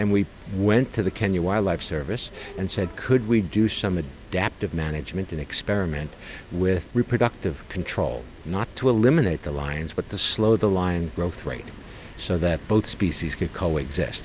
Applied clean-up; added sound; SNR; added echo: none; none; none; none.